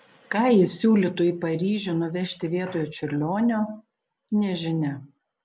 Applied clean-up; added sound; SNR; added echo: none; none; none; none.